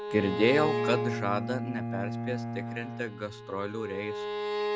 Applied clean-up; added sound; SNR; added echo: none; Bowed string instrument + Bowed string instrument; 2 dB; none.